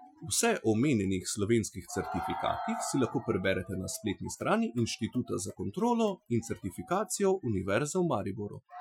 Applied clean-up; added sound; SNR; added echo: classical method Wiener filter.